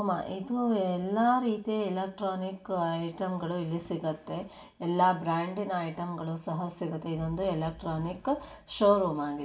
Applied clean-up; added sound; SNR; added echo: none; none; none; reverberation time 0.2 s.